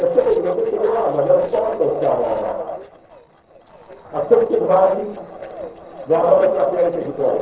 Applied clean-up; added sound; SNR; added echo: neural separator model SepFormer DNS4.